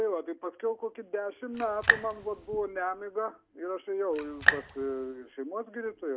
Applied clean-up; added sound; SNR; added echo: none; Raindrop; -3 dB; none.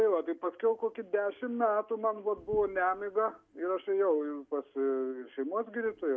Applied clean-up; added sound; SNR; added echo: none; none; none; none.